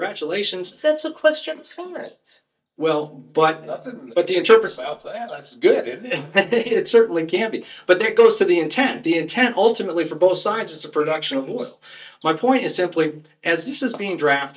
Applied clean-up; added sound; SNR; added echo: neural mask model DeepFilterNet 3.